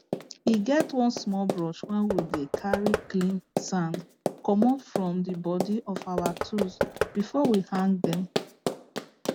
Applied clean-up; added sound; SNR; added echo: none; Knock / Wood + Run; 5 dB; none.